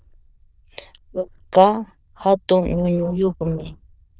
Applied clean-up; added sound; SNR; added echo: neural diffusion model UNIVERSE++.